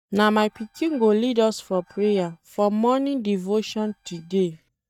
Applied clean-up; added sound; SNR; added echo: neural mask model DeepFilterNet 3.